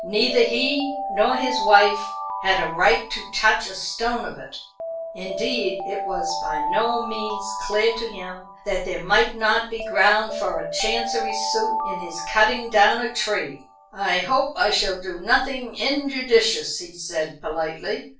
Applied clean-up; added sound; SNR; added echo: none; Alarm; 8 dB; reverberation time 0.3 s.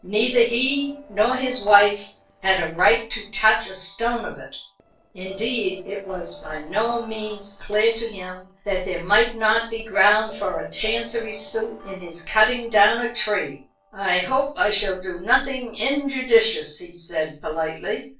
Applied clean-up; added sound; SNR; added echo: neural separator model SepFormer DNS4.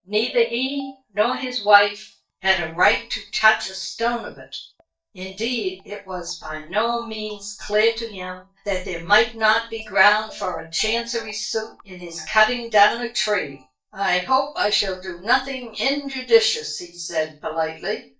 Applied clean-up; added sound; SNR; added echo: neural mask model DeepFilterNet 3.